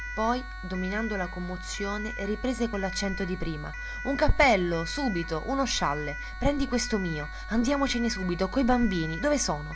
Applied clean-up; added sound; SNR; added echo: none; Siren; 12 dB; none.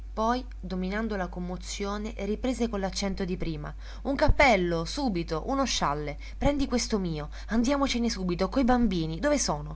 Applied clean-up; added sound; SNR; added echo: none; none; none; none.